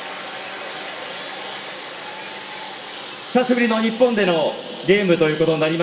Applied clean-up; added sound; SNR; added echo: none; Engine; 16 dB; reverberation time 0.5 s.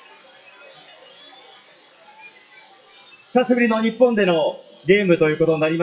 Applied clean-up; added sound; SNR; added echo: classical method WPE with log-MMSE.